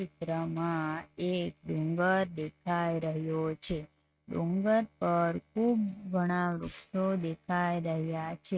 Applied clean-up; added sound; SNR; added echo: neural mask model RNNoise.